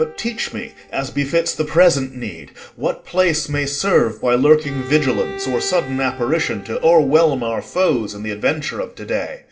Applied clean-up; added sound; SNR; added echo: none; Bowed string instrument; 18 dB; reverberation time 0.4 s.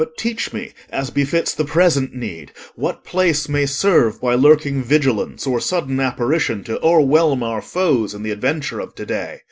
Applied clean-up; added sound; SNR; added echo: none; none; none; none.